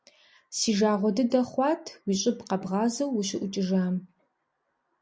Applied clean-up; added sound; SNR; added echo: none; none; none; none.